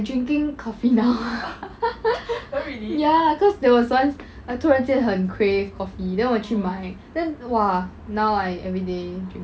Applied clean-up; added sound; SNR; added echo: none; none; none; none.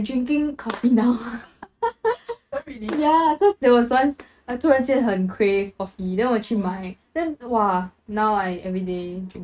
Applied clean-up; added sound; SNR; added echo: neural mask model RNNoise.